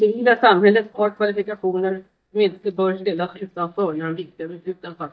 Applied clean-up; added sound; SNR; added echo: neural mask model DeepFilterNet 3.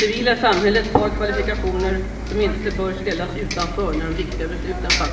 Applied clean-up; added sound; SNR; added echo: none; Bus; 4 dB; reverberation time 2.5 s.